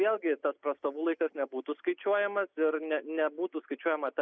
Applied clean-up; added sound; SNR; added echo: none; none; none; none.